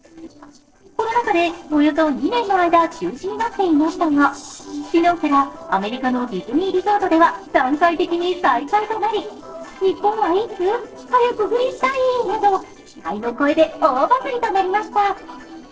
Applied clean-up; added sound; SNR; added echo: neural separator model SepFormer DNS4.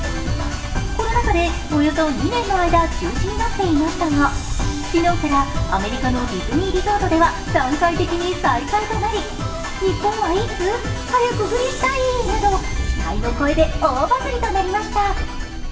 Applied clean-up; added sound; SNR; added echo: none; Livestock, farm animals, working animals; 7 dB; reverberation time 0.8 s.